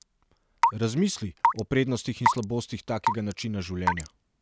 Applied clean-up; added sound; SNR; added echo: none; Raindrop / Drip / Water tap, faucet; 0 dB; none.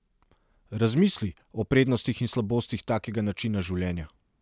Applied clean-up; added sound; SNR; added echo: none; none; none; none.